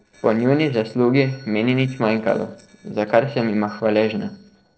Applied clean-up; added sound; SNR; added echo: neural separator model SepFormer DNS4.